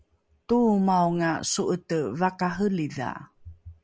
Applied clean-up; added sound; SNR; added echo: none; none; none; none.